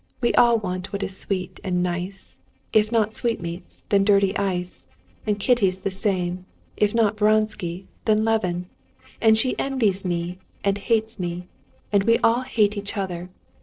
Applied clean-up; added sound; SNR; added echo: neural separator model SepFormer DNS4.